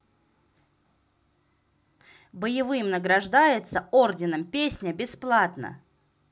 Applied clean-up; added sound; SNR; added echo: none; none; none; none.